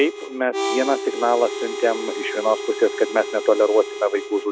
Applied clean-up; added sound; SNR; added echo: none; Harmonica; 7 dB; none.